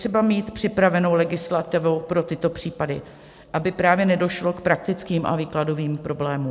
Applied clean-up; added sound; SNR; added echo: none; none; none; none.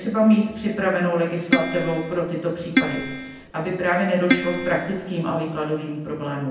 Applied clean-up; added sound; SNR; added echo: none; Keyboard (musical); 1 dB; reverberation time 0.9 s.